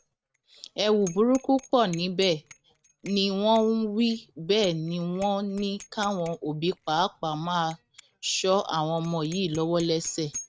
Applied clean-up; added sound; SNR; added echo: neural mask model RNNoise.